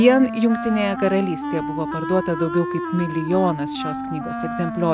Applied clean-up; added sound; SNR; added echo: none; Wind instrument, woodwind instrument; 6 dB; none.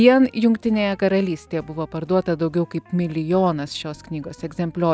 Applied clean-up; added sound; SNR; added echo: none; none; none; none.